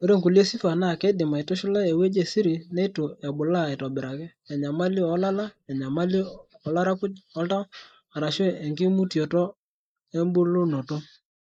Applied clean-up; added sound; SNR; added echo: neural mask model Resemble Enhance denoiser.